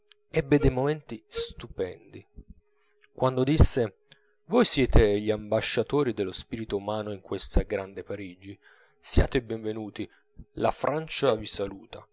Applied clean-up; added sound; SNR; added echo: none; Wind instrument, woodwind instrument; 12 dB; none.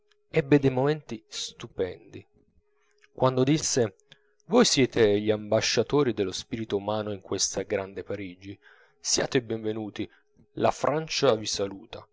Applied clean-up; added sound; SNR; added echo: neural separator model SepFormer DNS4.